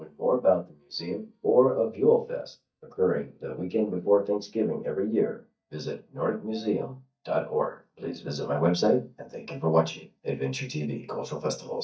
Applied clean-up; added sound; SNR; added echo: neural mask model DeepFilterNet 3.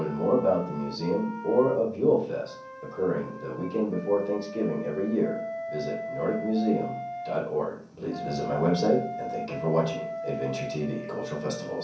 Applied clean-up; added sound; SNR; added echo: none; Wind instrument, woodwind instrument; 9 dB; reverberation time 0.6 s.